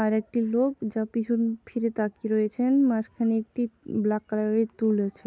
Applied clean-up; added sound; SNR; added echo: none; none; none; none.